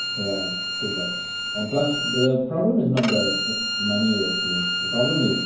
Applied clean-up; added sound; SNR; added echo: none; Bowed string instrument; 3 dB; reverberation time 0.9 s.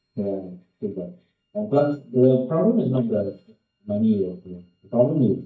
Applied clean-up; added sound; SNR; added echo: neural mask model DeepFilterNet 3.